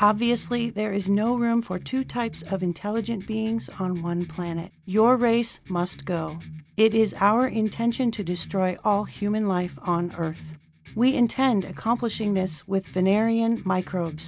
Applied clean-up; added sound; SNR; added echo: none; Electric guitar; 18 dB; none.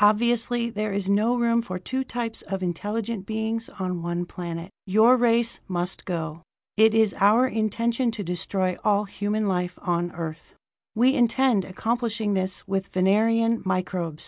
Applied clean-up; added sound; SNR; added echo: none; none; none; none.